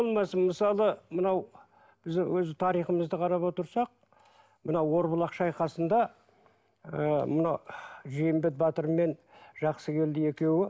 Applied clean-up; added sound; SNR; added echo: none; none; none; none.